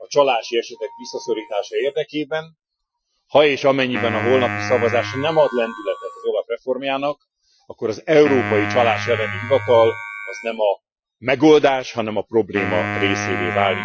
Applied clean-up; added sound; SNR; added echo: classical method Wiener filter.